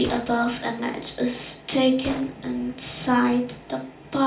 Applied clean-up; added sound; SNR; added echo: none; Gunshot, gunfire; 17 dB; reverberation time 0.4 s.